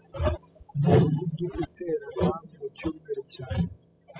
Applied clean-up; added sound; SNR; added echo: classical method spectral subtraction.